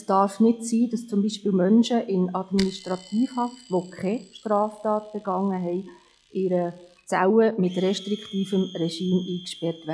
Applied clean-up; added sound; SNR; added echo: classical method log-MMSE.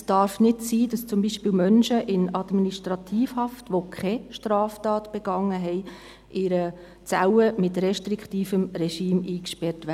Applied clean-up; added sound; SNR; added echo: none; none; none; none.